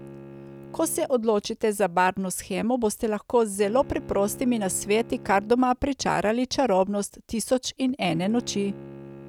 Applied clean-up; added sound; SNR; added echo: none; Bowed string instrument; 19 dB; none.